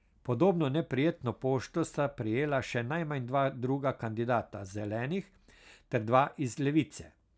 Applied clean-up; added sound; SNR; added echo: none; none; none; none.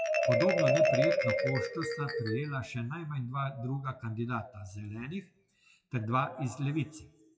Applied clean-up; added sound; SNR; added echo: classical method WPE with log-MMSE.